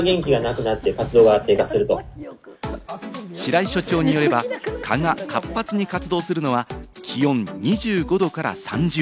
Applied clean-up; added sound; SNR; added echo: none; none; none; none.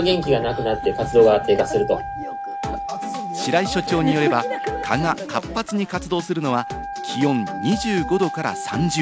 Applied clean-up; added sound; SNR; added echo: none; Wind instrument, woodwind instrument; 9 dB; none.